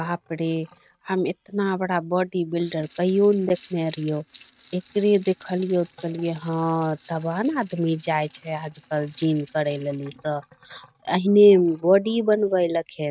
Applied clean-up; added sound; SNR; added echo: neural mask model RNNoise.